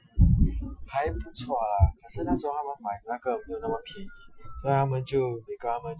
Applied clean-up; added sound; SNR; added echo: classical method Wiener filter.